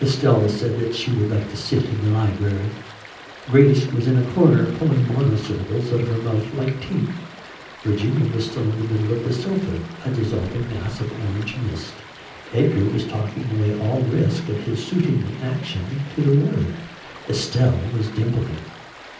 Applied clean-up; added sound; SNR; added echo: none; Stream; 19 dB; reverberation time 0.6 s.